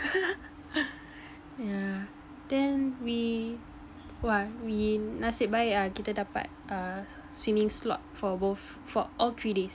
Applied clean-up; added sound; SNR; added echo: none; none; none; none.